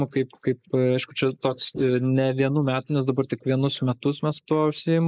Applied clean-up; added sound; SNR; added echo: neural mask model Resemble Enhance denoiser.